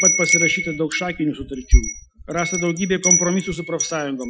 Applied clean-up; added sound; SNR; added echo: classical method Wiener filter.